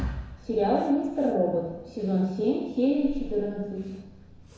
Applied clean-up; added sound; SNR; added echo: none; Breathing; 18 dB; reverberation time 1.1 s.